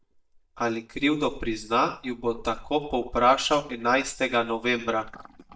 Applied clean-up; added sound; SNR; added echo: neural mask model DeepFilterNet 3.